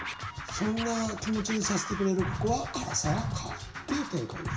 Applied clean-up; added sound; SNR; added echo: none; Scratching (performance technique); 4 dB; reverberation time 0.6 s.